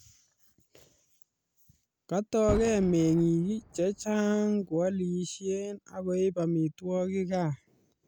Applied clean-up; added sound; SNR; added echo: none; Boom; 12 dB; none.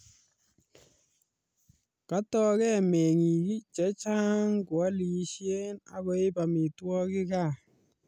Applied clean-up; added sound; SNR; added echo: none; none; none; none.